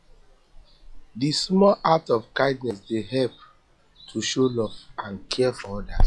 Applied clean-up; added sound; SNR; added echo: classical method log-MMSE.